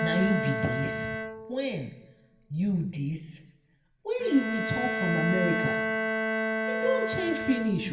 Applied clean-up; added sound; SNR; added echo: none; Bowed string instrument; 2 dB; reverberation time 0.7 s.